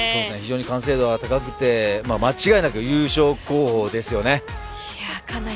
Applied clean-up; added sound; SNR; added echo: none; none; none; none.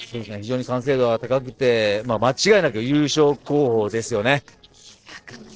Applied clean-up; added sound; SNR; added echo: neural separator model SepFormer DNS4.